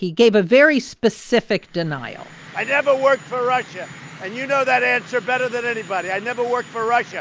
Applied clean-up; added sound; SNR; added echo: none; none; none; none.